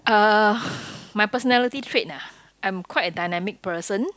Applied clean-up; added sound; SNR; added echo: none; none; none; none.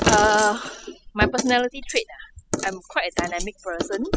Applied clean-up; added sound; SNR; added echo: classical method spectral subtraction.